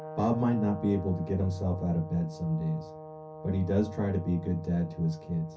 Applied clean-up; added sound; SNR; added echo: none; Brass instrument; 14 dB; reverberation time 0.3 s.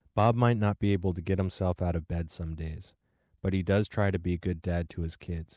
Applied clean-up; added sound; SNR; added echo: none; none; none; none.